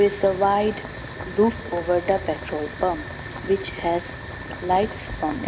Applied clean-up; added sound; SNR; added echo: none; Boiling; 5 dB; none.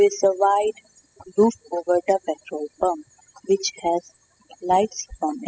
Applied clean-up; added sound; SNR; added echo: classical method spectral subtraction.